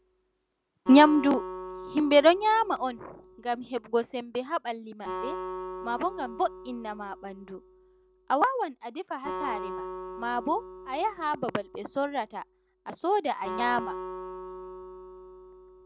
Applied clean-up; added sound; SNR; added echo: none; Acoustic guitar; 12 dB; none.